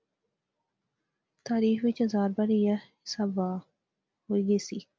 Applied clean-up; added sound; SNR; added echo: none; none; none; none.